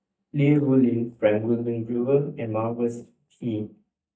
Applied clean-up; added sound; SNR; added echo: neural mask model DeepFilterNet 3.